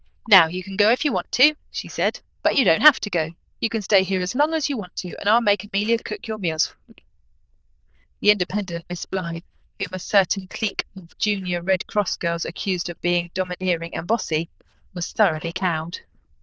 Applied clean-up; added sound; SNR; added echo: neural diffusion model UNIVERSE++.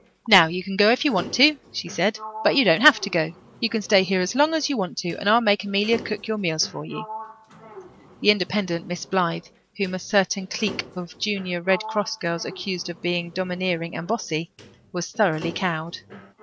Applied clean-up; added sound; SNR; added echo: none; Sliding door; 18 dB; none.